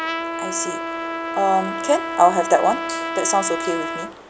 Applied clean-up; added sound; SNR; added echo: none; Trumpet; 5 dB; none.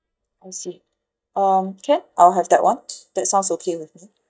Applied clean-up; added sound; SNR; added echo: neural mask model DeepFilterNet 3.